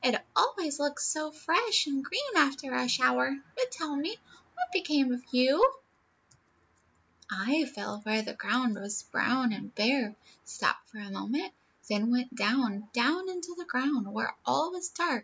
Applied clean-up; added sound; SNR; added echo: none; none; none; none.